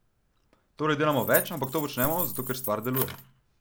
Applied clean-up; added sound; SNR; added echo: none; Keys jangling; 5 dB; none.